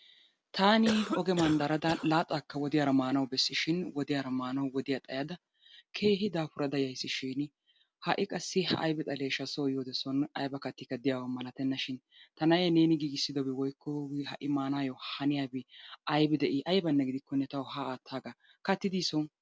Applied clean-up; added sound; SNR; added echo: none; Cough; 7 dB; none.